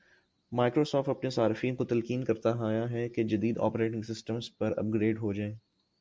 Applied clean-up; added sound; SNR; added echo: none; none; none; none.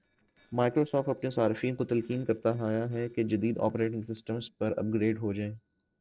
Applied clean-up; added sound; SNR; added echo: neural separator model SepFormer DNS4.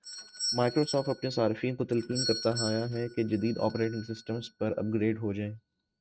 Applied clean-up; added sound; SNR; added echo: neural mask model RNNoise.